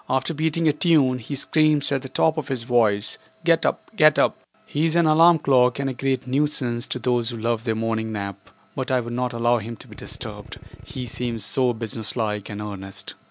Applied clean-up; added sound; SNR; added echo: none; Drill; 17 dB; none.